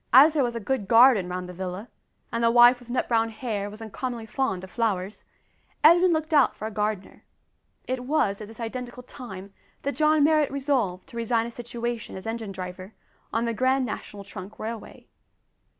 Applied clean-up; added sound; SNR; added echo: none; none; none; none.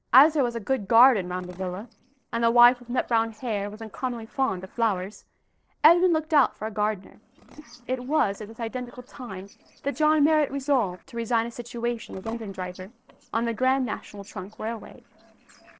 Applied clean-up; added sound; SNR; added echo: neural separator model SepFormer DNS4.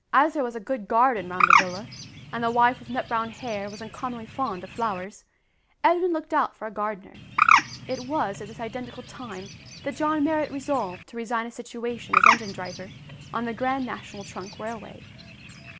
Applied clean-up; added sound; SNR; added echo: none; Bird; -1 dB; none.